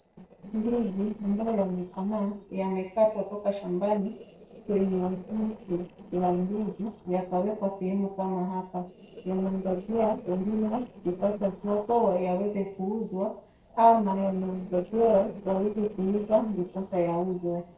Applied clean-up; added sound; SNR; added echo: neural separator model SepFormer DNS4.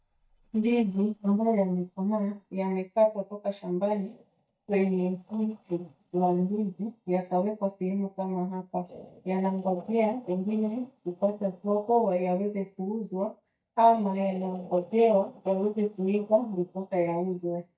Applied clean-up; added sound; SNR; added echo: neural mask model DeepFilterNet 3.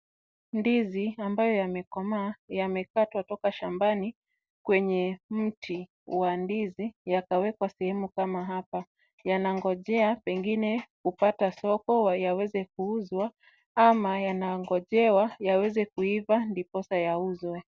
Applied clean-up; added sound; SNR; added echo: none; none; none; none.